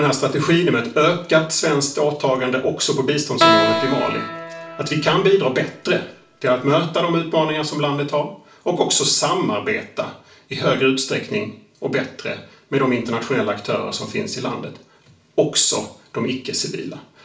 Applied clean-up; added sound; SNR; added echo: none; Keyboard (musical); 2 dB; reverberation time 0.4 s.